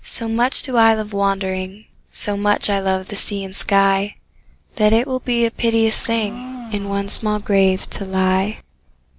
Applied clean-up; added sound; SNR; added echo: none; Domestic sounds, home sounds; 15 dB; none.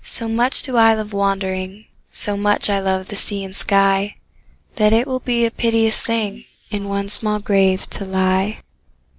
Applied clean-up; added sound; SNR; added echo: neural mask model Resemble Enhance denoiser.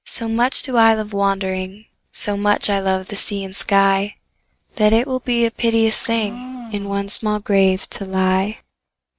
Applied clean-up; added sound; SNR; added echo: neural mask model RNNoise.